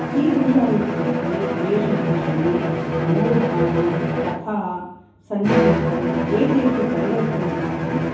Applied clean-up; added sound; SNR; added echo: none; Bowed string instrument; 0 dB; reverberation time 0.9 s.